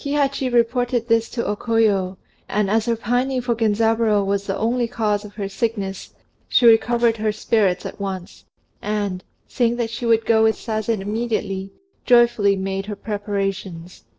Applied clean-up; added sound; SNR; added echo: neural separator model SepFormer DNS4.